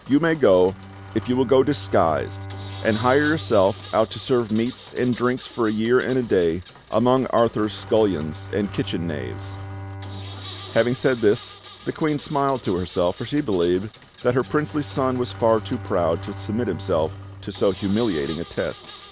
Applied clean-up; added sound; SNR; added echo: none; Engine + Bowed string instrument; 14 dB; none.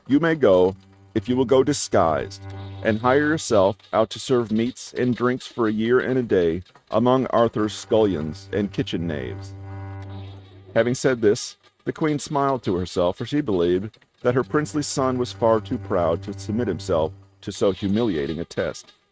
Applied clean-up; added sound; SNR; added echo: neural mask model RNNoise.